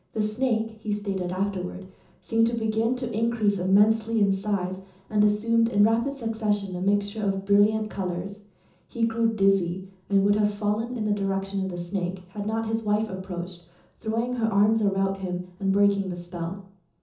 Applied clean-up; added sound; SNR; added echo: none; none; none; reverberation time 0.6 s.